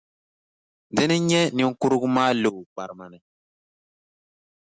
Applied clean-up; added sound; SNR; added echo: none; none; none; none.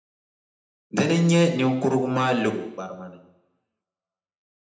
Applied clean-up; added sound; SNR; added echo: none; none; none; reverberation time 0.8 s.